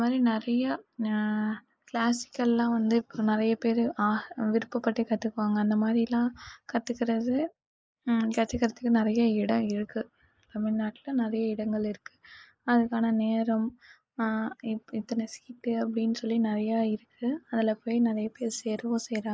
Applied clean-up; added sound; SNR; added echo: neural mask model Resemble Enhance denoiser.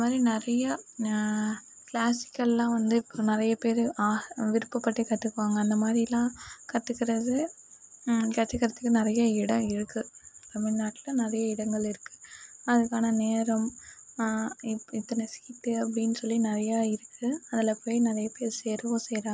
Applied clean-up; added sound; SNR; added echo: none; none; none; none.